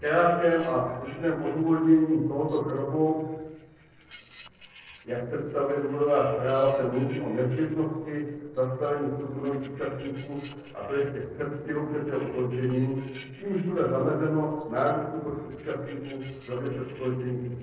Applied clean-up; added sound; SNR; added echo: neural separator model SepFormer DNS4.